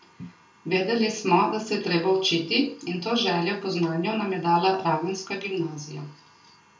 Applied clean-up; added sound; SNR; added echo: none; none; none; reverberation time 0.3 s.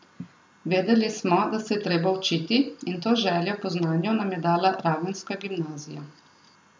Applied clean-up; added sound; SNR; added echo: none; none; none; none.